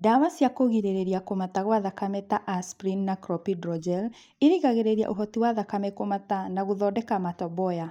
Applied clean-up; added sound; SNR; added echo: neural mask model DeepFilterNet 3.